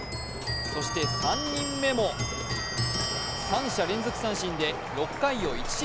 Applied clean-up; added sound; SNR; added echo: none; Clock; 3 dB; none.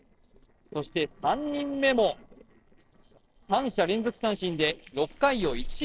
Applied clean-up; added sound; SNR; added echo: neural separator model SepFormer DNS4.